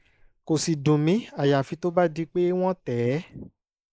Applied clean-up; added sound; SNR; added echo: neural mask model Resemble Enhance denoiser.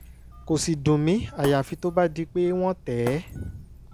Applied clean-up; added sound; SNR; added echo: none; Shatter + Telephone; 16 dB; none.